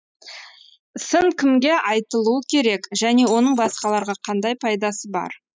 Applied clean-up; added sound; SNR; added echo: classical method spectral subtraction.